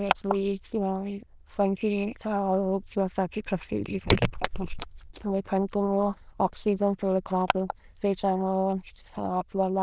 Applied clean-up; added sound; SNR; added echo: neural diffusion model UNIVERSE++.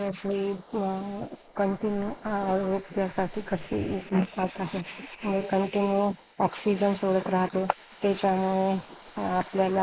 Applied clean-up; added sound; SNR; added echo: neural mask model Resemble Enhance denoiser.